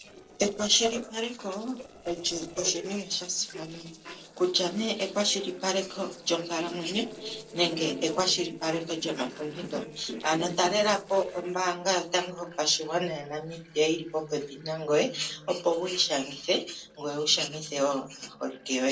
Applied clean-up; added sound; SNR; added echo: neural separator model SepFormer DNS4.